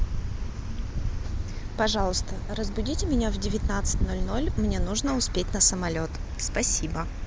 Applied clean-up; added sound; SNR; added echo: none; none; none; none.